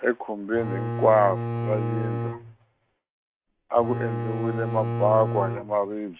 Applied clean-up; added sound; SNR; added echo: neural mask model RNNoise.